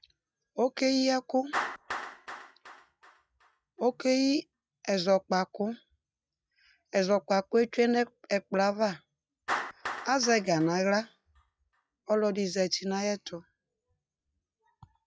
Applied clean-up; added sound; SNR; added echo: classical method log-MMSE.